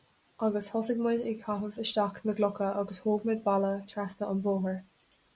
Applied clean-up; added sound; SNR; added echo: none; none; none; none.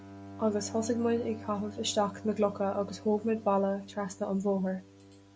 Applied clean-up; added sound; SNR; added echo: none; Bowed string instrument; 16 dB; none.